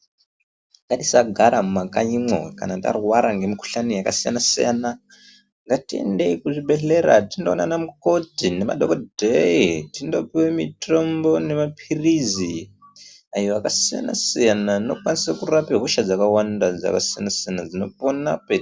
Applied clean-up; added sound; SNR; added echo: none; none; none; none.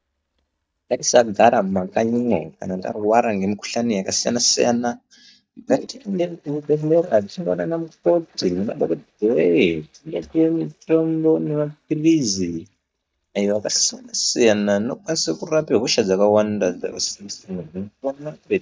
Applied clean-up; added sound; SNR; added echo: neural mask model DeepFilterNet 3.